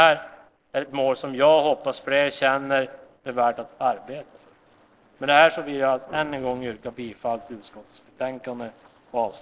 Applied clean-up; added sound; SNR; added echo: neural separator model SepFormer DNS4.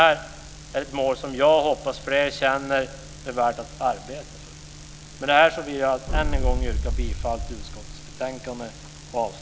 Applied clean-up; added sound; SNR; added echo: none; Boom; 1 dB; none.